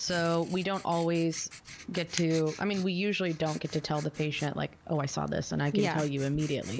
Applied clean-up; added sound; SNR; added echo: none; Writing; 17 dB; none.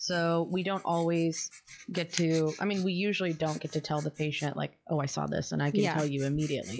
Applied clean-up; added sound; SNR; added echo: classical method log-MMSE.